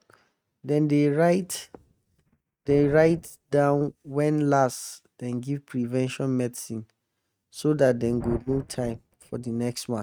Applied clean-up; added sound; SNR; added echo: neural mask model RNNoise.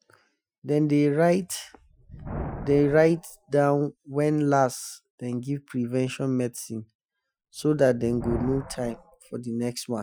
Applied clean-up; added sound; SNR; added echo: classical method Wiener filter.